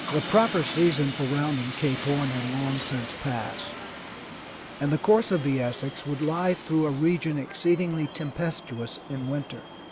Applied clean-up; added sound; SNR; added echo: none; Train; 8 dB; none.